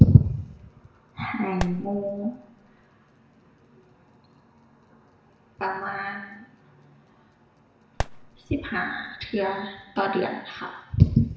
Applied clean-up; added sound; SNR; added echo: none; Fireworks; 9 dB; reverberation time 0.8 s.